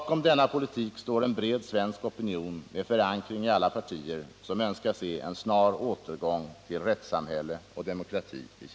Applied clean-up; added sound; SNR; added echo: none; none; none; none.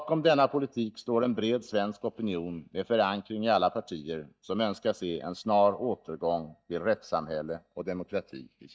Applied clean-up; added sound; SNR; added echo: neural mask model DeepFilterNet 3.